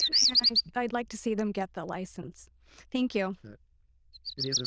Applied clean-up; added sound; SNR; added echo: neural diffusion model UNIVERSE++.